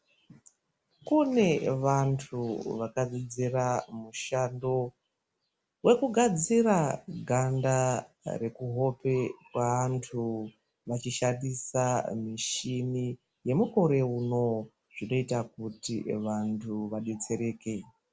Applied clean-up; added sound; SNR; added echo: none; none; none; none.